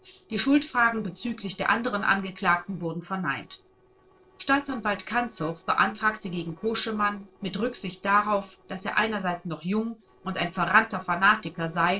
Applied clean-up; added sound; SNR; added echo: neural separator model SepFormer DNS4.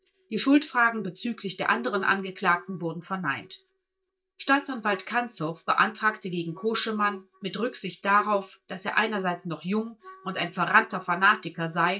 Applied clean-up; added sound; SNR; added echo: neural mask model DeepFilterNet 3.